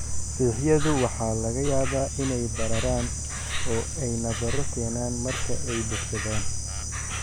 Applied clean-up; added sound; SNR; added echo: none; Insect; 0 dB; none.